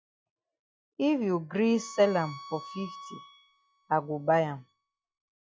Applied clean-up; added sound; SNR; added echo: classical method log-MMSE.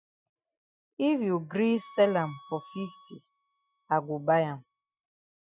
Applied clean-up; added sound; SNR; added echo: classical method spectral subtraction.